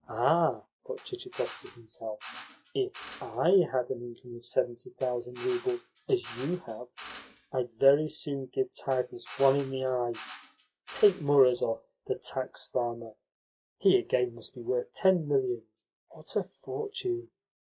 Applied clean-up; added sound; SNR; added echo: classical method log-MMSE.